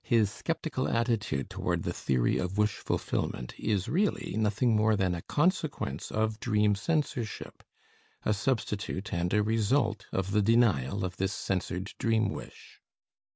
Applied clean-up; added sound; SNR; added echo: none; none; none; none.